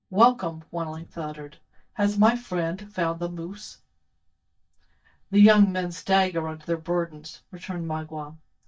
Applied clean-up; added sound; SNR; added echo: neural mask model DeepFilterNet 3.